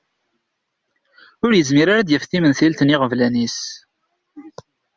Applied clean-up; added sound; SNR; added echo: none; none; none; none.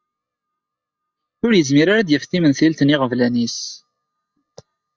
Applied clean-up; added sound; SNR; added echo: neural mask model DeepFilterNet 3.